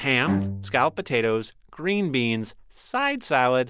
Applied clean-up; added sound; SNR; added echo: none; Bowed string instrument; 8 dB; none.